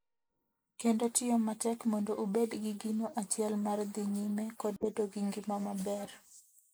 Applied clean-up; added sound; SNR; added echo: neural mask model Resemble Enhance denoiser.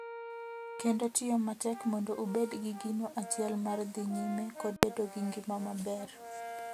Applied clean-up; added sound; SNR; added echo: none; Brass instrument; 11 dB; none.